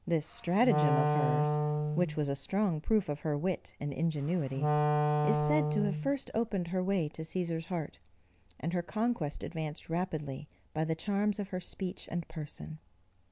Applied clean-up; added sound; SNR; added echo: none; Wind instrument, woodwind instrument; -2 dB; none.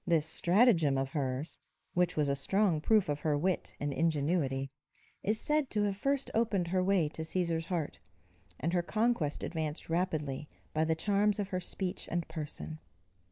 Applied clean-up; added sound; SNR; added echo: neural mask model Resemble Enhance denoiser.